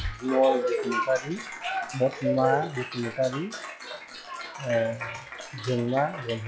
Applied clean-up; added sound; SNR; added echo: classical method log-MMSE.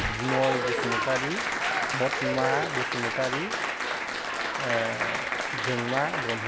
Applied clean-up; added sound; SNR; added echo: none; Applause; -2 dB; none.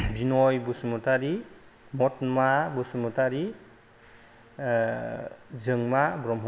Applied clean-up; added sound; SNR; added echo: none; none; none; none.